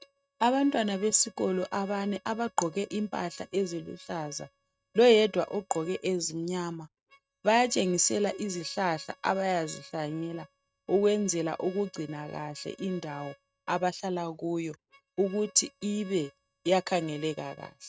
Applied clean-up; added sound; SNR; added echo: neural mask model RNNoise.